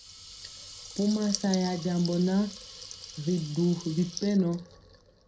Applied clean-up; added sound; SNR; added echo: none; Water tap, faucet / Liquid; 13 dB; reverberation time 0.2 s.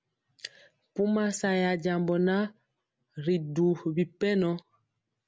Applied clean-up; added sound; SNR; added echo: none; none; none; none.